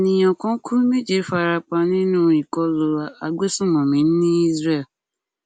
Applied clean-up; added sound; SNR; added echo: none; none; none; none.